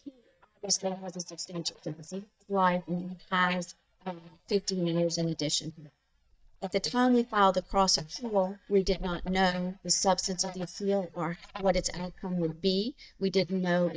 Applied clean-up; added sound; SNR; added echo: neural mask model DeepFilterNet 3.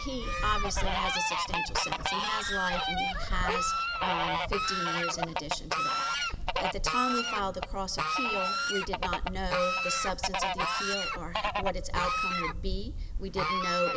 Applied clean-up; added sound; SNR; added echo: none; Fowl; -4 dB; none.